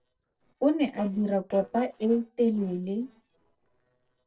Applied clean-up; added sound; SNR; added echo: neural separator model SepFormer DNS4.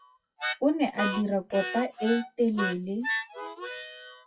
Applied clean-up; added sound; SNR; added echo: classical method WPE with log-MMSE.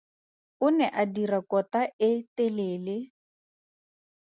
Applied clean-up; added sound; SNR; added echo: none; none; none; none.